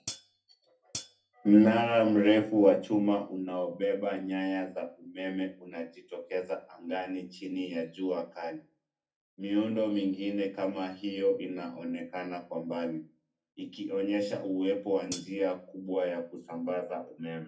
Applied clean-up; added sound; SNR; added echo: none; Hi-hat; 12 dB; reverberation time 0.3 s.